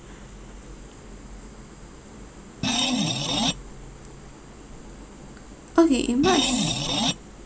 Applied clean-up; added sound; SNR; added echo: none; Screech; -4 dB; none.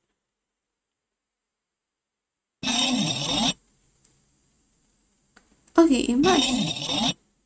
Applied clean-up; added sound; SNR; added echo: neural mask model RNNoise.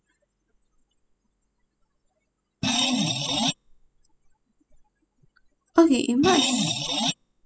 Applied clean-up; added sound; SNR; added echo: classical method spectral subtraction.